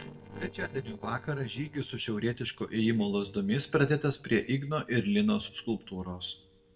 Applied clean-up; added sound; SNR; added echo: neural separator model SepFormer DNS4.